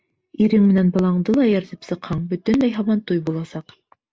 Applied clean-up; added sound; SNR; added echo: none; none; none; none.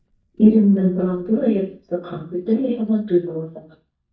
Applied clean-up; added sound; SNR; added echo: neural mask model DeepFilterNet 3.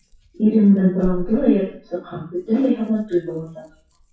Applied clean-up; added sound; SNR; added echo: classical method WPE with log-MMSE.